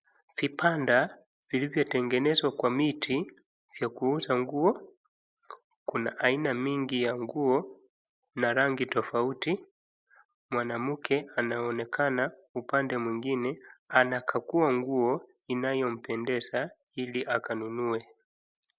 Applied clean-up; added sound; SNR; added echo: none; none; none; none.